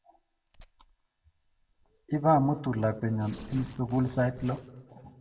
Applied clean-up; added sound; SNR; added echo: none; Tearing; 20 dB; reverberation time 0.7 s.